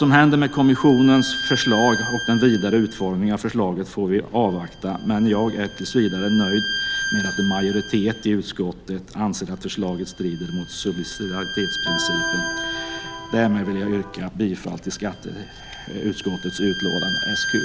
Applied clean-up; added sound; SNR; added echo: none; Electric guitar + Bowed string instrument; 8 dB; none.